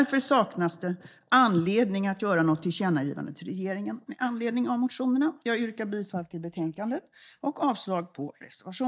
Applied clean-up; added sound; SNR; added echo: neural mask model DeepFilterNet 3.